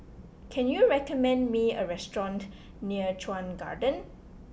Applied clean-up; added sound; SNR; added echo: none; none; none; none.